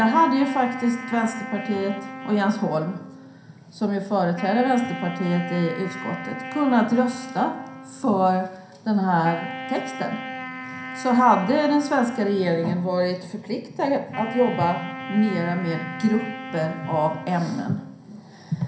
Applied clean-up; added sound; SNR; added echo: none; Wind instrument, woodwind instrument; 12 dB; reverberation time 0.5 s.